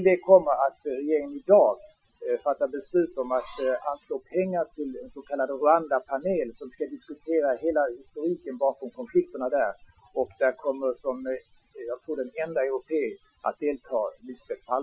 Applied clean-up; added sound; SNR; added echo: classical method Wiener filter.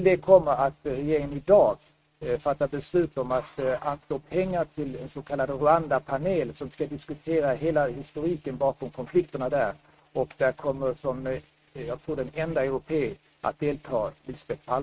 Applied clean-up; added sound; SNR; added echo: neural mask model RNNoise.